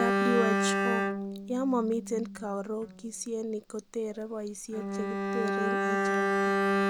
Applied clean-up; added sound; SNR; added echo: none; Bowed string instrument; -3 dB; none.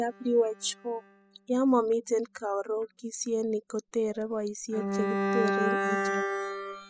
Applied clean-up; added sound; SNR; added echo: classical method spectral subtraction.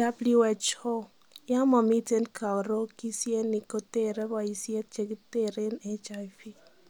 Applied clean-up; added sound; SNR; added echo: none; none; none; none.